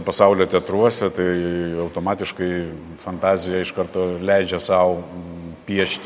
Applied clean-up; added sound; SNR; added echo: none; none; none; none.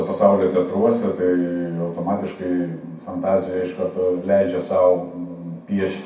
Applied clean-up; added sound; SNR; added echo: none; none; none; reverberation time 0.6 s.